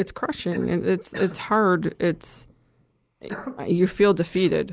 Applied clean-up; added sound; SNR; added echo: neural mask model Resemble Enhance denoiser.